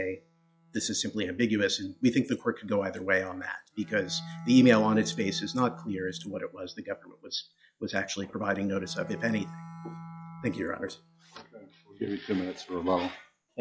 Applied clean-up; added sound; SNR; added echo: classical method log-MMSE.